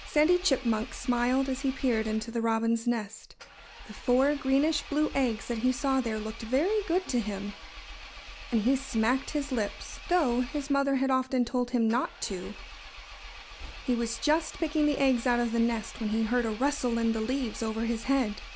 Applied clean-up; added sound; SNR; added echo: none; Engine; 15 dB; none.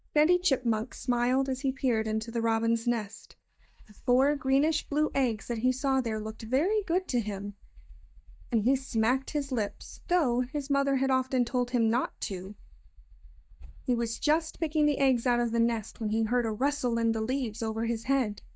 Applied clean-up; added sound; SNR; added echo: neural mask model DeepFilterNet 3.